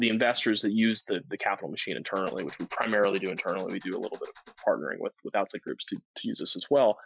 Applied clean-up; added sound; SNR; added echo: classical method Wiener filter.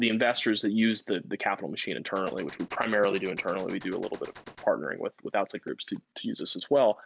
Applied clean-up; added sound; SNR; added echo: none; Gunshot, gunfire; 20 dB; none.